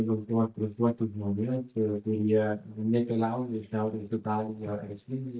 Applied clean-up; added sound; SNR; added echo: neural mask model DeepFilterNet 3.